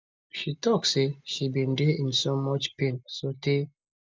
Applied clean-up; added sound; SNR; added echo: none; none; none; none.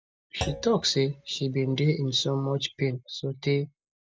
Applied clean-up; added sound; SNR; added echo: none; Thump, thud; 14 dB; none.